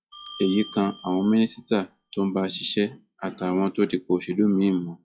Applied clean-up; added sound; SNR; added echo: classical method log-MMSE.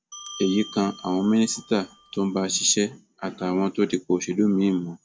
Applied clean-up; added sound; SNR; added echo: none; Bell; 19 dB; none.